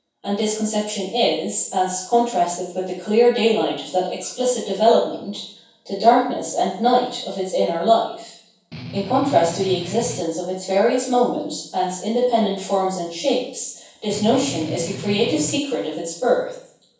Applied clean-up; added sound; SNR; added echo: none; Strum; 11 dB; reverberation time 0.7 s.